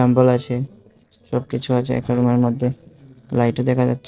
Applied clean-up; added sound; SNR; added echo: neural separator model SepFormer DNS4.